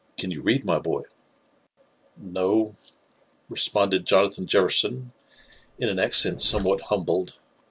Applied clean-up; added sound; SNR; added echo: none; Zipper (clothing); 17 dB; none.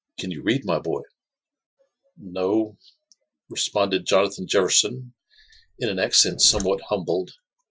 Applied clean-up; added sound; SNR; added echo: classical method Wiener filter.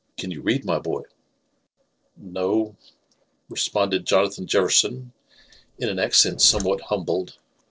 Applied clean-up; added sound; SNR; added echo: neural separator model SepFormer DNS4.